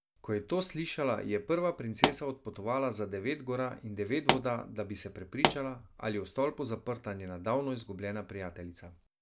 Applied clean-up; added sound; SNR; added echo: none; Explosion; -1 dB; none.